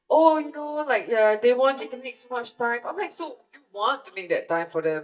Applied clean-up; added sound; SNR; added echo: neural mask model DeepFilterNet 3.